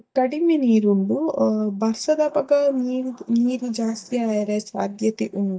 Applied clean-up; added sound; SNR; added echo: neural mask model DeepFilterNet 3.